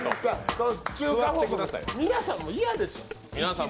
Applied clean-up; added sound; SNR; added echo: none; Snare drum + Dishes, pots, and pans; 13 dB; none.